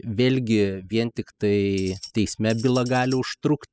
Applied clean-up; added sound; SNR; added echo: classical method spectral subtraction.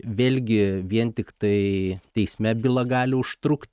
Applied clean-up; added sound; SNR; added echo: neural mask model RNNoise.